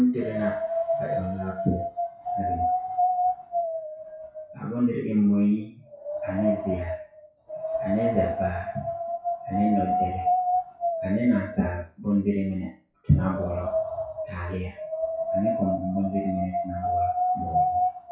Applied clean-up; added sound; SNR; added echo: classical method WPE with log-MMSE.